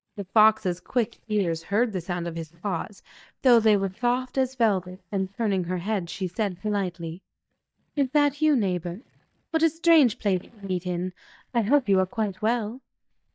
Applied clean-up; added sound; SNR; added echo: neural mask model DeepFilterNet 3.